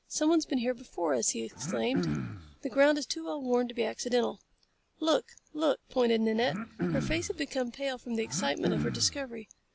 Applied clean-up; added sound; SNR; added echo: none; Cough; 5 dB; none.